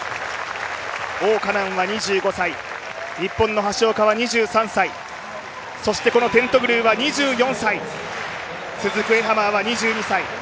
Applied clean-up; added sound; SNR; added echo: none; none; none; none.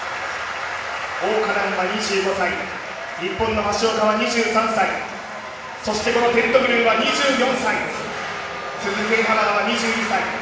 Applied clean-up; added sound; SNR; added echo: none; Harmonica; 12 dB; reverberation time 1.1 s.